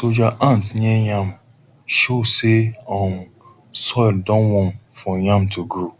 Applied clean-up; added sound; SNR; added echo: none; none; none; none.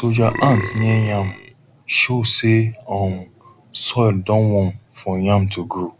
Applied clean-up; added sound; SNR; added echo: none; Burping, eructation; 10 dB; none.